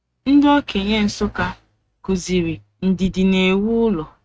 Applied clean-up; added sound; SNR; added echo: neural mask model RNNoise.